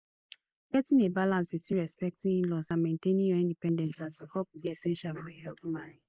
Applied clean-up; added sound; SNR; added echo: neural mask model Resemble Enhance denoiser.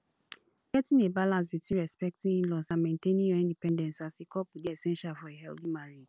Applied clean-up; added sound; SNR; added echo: none; none; none; none.